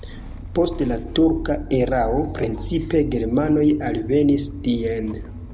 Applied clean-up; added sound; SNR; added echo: none; Engine starting / Motor vehicle (road); 10 dB; none.